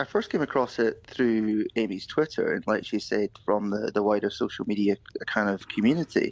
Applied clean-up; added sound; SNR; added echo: none; none; none; none.